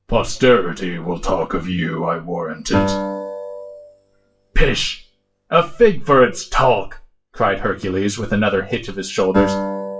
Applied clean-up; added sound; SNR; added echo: classical method WPE with log-MMSE.